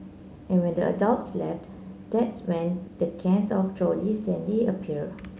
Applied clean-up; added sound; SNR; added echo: none; none; none; none.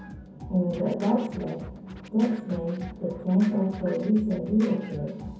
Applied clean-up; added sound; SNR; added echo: none; Scratching (performance technique); 17 dB; reverberation time 0.6 s.